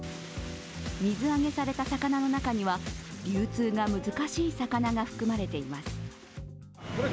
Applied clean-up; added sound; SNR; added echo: none; none; none; none.